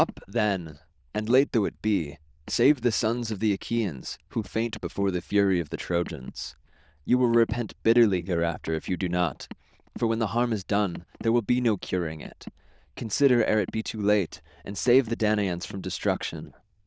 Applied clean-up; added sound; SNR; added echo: neural diffusion model UNIVERSE++.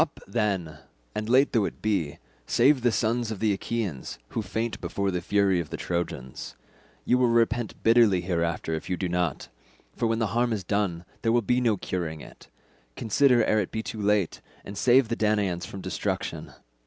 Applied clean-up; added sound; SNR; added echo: none; none; none; none.